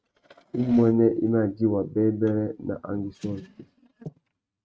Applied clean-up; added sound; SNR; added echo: neural mask model RNNoise.